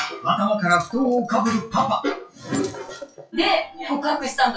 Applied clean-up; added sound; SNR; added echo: classical method WPE with log-MMSE.